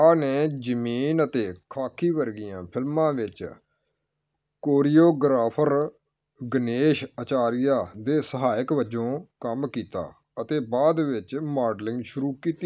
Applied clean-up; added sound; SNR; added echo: none; none; none; none.